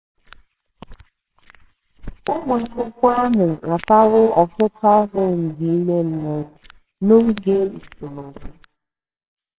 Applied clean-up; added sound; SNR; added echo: neural separator model SepFormer WHAMR!.